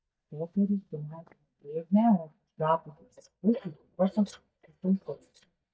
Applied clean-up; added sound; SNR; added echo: neural mask model DeepFilterNet 3.